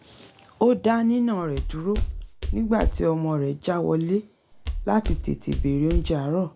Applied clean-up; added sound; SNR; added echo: none; Walk, footsteps; 3 dB; none.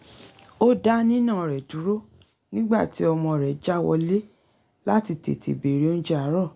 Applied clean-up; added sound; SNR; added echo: none; none; none; none.